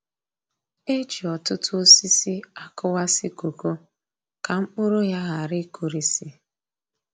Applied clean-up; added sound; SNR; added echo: none; none; none; none.